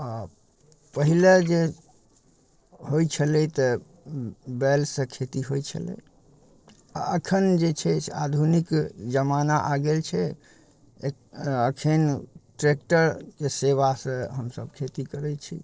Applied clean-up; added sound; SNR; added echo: neural separator model SepFormer DNS4.